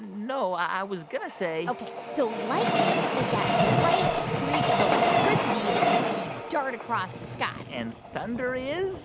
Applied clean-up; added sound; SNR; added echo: none; Train; -3 dB; none.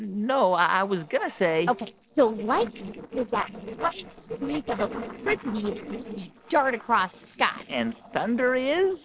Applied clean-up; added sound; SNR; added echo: neural separator model SepFormer DNS4.